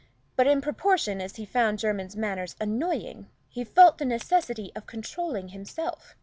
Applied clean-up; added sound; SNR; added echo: none; none; none; none.